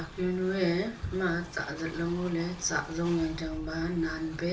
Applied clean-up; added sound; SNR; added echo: none; Train; 13 dB; reverberation time 0.2 s.